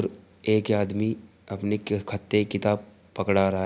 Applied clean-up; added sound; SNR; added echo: none; none; none; none.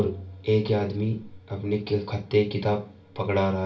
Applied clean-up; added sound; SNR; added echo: none; Organ; 19 dB; reverberation time 0.3 s.